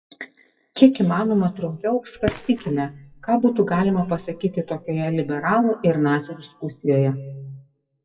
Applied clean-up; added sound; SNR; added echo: classical method WPE with log-MMSE.